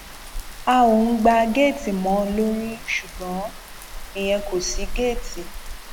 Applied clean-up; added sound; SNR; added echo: none; Rain; 10 dB; none.